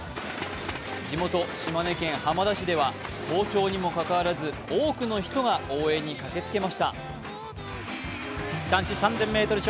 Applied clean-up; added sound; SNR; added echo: none; none; none; none.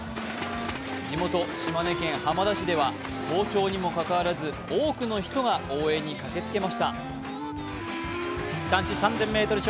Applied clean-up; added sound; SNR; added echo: none; Wind instrument, woodwind instrument; 9 dB; none.